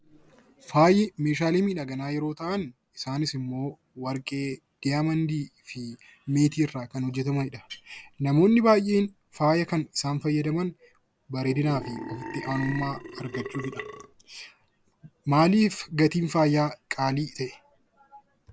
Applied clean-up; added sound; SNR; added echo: none; Burping, eructation; 11 dB; none.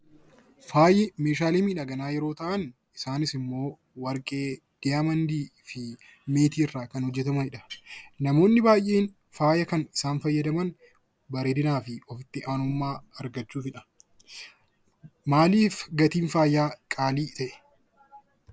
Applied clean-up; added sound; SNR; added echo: none; none; none; none.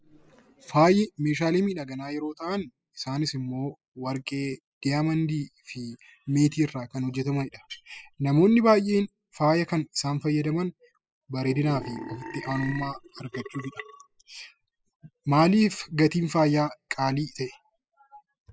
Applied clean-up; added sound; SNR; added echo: classical method spectral subtraction.